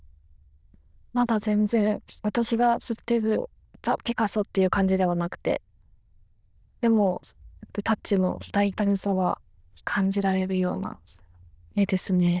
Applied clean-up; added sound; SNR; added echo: neural diffusion model UNIVERSE++.